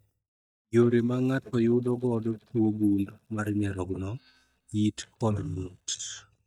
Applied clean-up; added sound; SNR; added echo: neural mask model DeepFilterNet 3.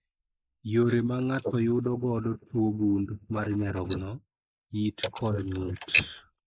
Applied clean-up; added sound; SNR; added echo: neural mask model Resemble Enhance denoiser.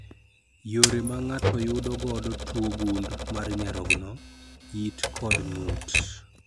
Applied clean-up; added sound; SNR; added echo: none; Typewriter; -1 dB; none.